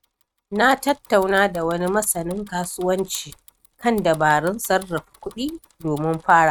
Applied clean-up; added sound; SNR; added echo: neural mask model RNNoise.